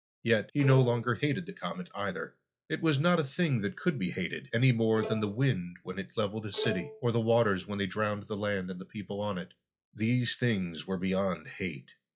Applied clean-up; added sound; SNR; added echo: classical method log-MMSE.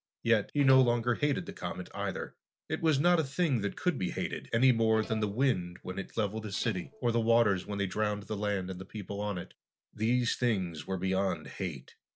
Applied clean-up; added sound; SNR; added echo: neural separator model SepFormer DNS4.